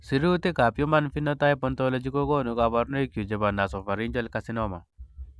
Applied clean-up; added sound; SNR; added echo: none; none; none; none.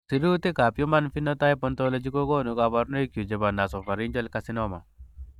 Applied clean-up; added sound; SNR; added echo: neural mask model DeepFilterNet 3.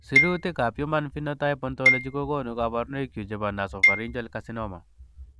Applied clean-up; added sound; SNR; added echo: none; Marimba, xylophone; -2 dB; none.